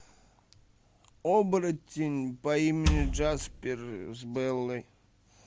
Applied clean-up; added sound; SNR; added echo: none; Wood; 0 dB; none.